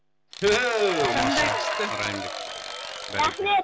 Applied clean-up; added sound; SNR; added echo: none; Tools; 14 dB; none.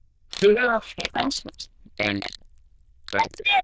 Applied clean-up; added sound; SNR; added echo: neural diffusion model UNIVERSE++.